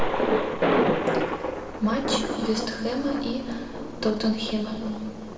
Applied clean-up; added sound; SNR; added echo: none; Thunder; -1 dB; reverberation time 1.9 s.